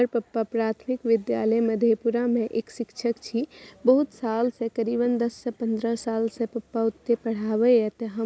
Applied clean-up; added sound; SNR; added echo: none; none; none; none.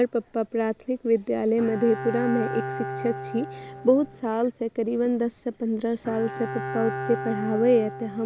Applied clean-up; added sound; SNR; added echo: none; Bowed string instrument; 10 dB; none.